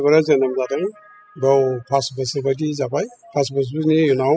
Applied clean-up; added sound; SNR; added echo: classical method spectral subtraction.